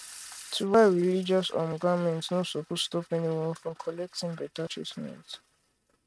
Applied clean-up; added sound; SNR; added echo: neural mask model RNNoise.